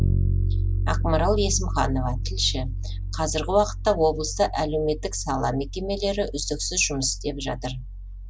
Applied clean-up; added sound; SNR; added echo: none; Bass guitar; 1 dB; none.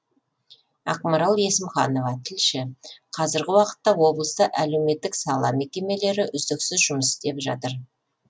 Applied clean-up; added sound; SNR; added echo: none; none; none; none.